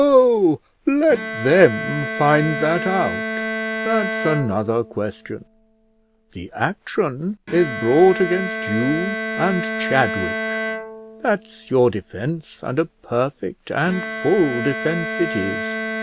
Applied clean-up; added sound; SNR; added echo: none; Bowed string instrument; 8 dB; none.